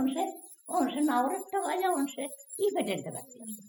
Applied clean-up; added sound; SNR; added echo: classical method spectral subtraction.